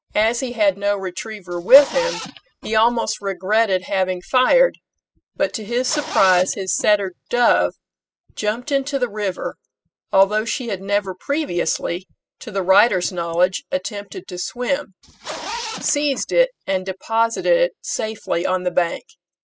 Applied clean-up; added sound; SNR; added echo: classical method spectral subtraction.